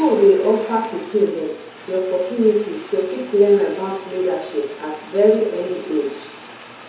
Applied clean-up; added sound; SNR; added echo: none; Fire; 19 dB; reverberation time 0.8 s.